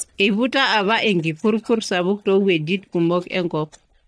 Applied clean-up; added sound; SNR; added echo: neural mask model DeepFilterNet 3.